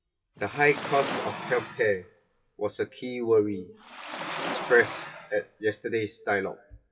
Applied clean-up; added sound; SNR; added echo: classical method WPE with log-MMSE.